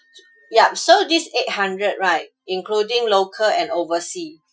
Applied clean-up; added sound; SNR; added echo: classical method Wiener filter.